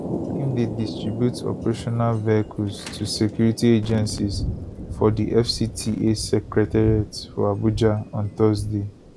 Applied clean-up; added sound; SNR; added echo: none; Thunder; 9 dB; none.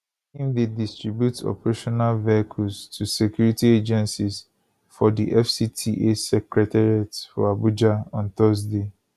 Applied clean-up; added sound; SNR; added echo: none; none; none; none.